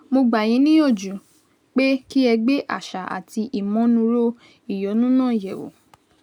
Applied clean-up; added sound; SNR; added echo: none; none; none; none.